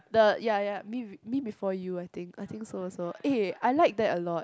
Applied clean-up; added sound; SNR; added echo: none; none; none; none.